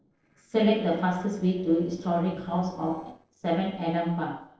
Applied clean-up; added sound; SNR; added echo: neural separator model SepFormer DNS4.